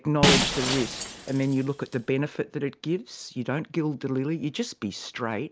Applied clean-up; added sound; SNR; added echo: none; Shatter; 1 dB; none.